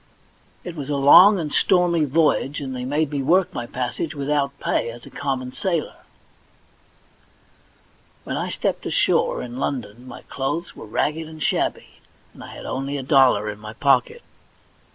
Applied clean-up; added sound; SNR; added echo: none; none; none; none.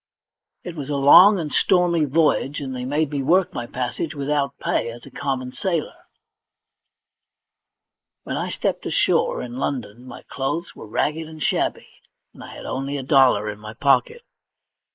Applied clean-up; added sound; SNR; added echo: neural mask model Resemble Enhance denoiser.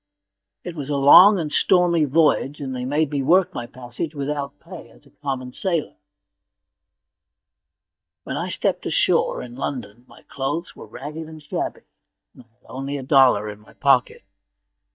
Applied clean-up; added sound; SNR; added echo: neural mask model DeepFilterNet 3.